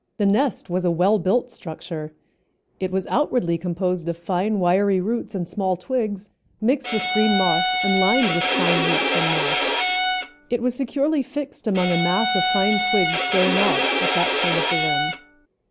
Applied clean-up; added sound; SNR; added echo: none; Bowed string instrument; -1 dB; none.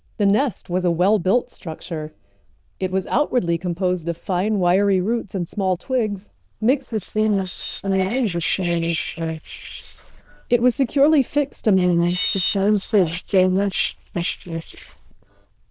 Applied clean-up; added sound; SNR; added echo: neural diffusion model UNIVERSE++.